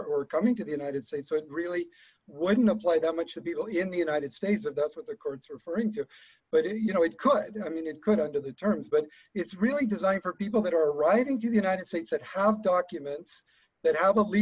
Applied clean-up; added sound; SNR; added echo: none; none; none; none.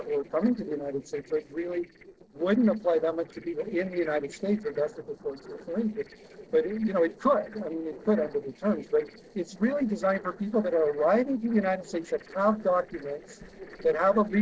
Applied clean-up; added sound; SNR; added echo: neural separator model SepFormer DNS4.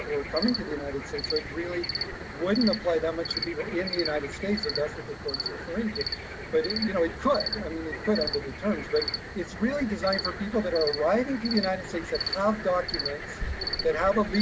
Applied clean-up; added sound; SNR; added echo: none; Cricket; 6 dB; none.